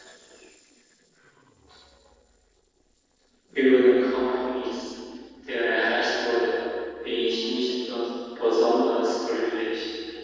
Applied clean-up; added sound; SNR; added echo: neural separator model SepFormer DNS4.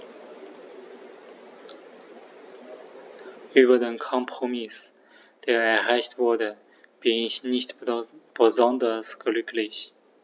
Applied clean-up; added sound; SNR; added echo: none; none; none; none.